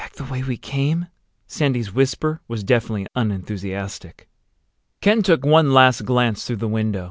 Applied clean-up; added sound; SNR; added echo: none; none; none; none.